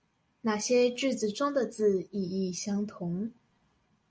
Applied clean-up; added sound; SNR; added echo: none; none; none; none.